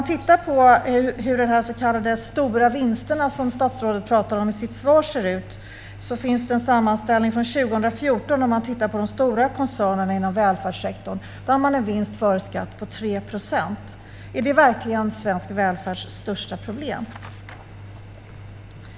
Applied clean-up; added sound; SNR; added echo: none; Engine; 18 dB; none.